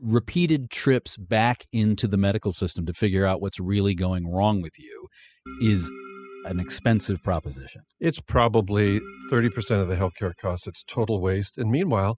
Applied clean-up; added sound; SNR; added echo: classical method spectral subtraction.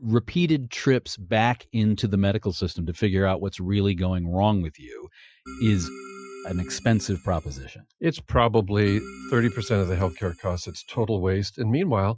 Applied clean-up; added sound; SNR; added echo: classical method Wiener filter.